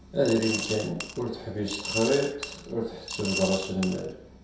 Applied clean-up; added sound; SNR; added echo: none; Coin (dropping) / Glass; 8 dB; reverberation time 0.7 s.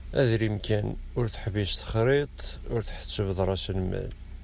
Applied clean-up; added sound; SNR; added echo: none; none; none; none.